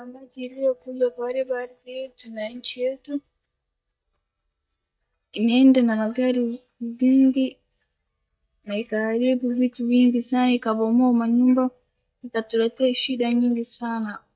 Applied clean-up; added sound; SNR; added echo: neural mask model DeepFilterNet 3.